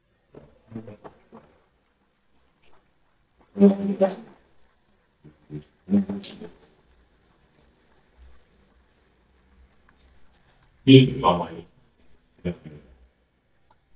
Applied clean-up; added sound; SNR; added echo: neural mask model DeepFilterNet 3.